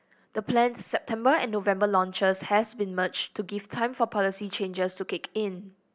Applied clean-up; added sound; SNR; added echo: none; none; none; none.